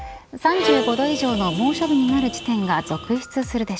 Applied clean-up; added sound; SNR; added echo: none; Vehicle horn, car horn, honking + Bowed string instrument; 6 dB; none.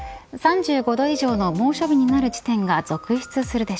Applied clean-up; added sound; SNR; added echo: none; none; none; none.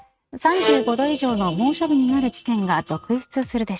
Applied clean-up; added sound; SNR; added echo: neural mask model RNNoise.